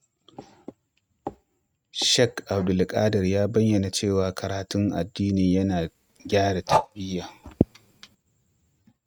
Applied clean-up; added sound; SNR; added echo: neural mask model RNNoise.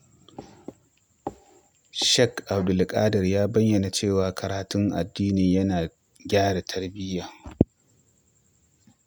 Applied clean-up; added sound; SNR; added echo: none; none; none; none.